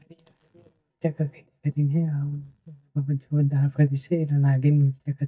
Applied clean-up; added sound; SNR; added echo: neural mask model DeepFilterNet 3.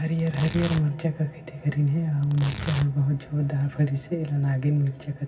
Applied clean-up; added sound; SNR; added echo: none; Tearing; 12 dB; reverberation time 0.4 s.